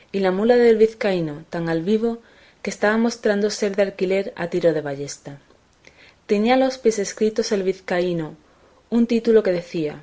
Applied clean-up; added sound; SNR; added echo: none; none; none; none.